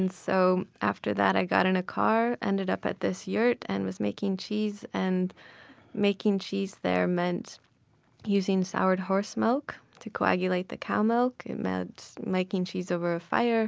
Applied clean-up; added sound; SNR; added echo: none; none; none; none.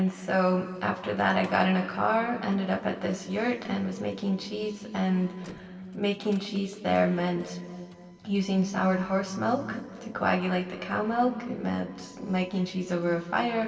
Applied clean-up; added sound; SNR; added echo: neural separator model SepFormer DNS4.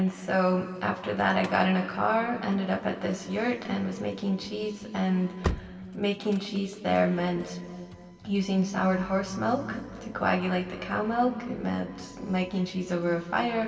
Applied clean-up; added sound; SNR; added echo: none; Slam / Engine starting; 16 dB; reverberation time 2.4 s.